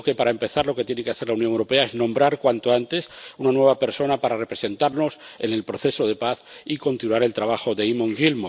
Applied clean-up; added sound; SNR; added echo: none; none; none; none.